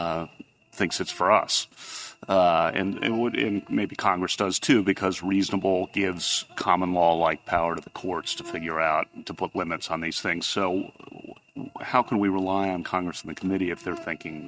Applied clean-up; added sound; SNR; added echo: neural mask model RNNoise.